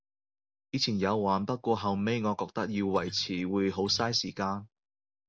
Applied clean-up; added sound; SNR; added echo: none; Acoustic guitar; 16 dB; none.